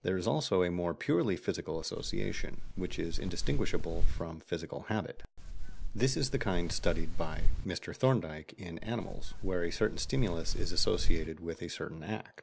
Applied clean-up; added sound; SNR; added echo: none; Wind; -4 dB; none.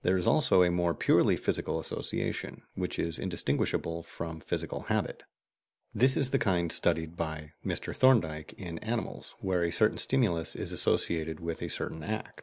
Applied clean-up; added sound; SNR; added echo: none; none; none; none.